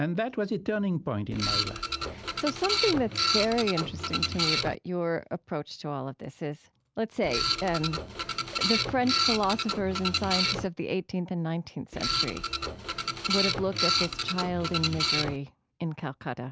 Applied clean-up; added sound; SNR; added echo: none; Printer; -1 dB; none.